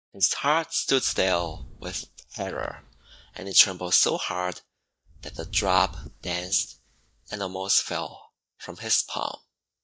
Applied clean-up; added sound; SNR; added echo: neural mask model DeepFilterNet 3.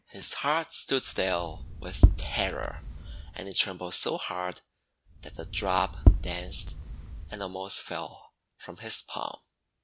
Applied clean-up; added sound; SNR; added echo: none; Tap; -4 dB; none.